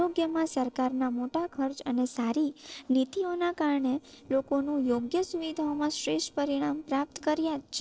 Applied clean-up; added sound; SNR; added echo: neural separator model SepFormer DNS4.